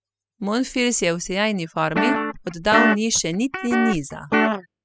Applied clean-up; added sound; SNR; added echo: classical method spectral subtraction.